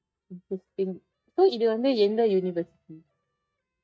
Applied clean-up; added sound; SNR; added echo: neural mask model DeepFilterNet 3.